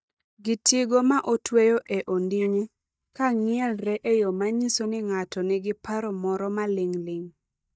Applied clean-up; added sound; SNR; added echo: neural mask model DeepFilterNet 3.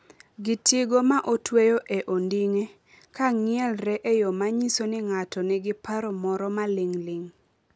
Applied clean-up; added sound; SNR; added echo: none; none; none; none.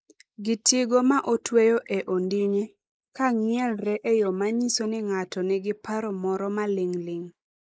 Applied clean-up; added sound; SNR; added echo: neural mask model Resemble Enhance denoiser.